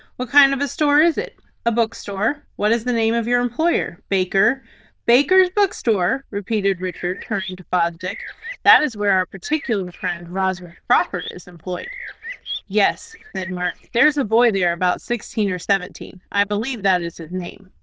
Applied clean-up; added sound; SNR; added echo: neural diffusion model UNIVERSE++.